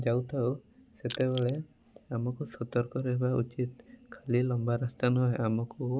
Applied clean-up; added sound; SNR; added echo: none; Crushing; 11 dB; none.